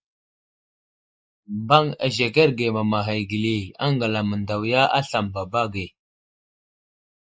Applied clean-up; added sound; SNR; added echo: neural mask model Resemble Enhance denoiser.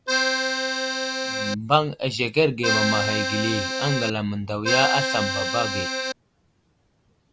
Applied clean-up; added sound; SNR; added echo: none; Accordion; -2 dB; none.